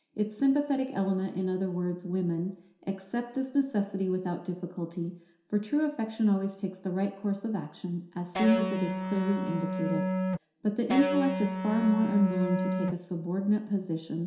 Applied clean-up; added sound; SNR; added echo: none; Electric guitar; 1 dB; reverberation time 0.7 s.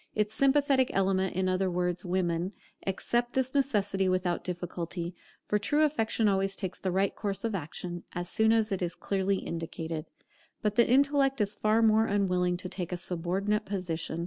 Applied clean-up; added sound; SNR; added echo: none; none; none; none.